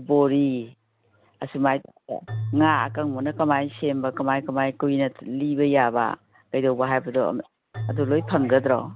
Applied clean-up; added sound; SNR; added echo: none; Keyboard (musical); 14 dB; none.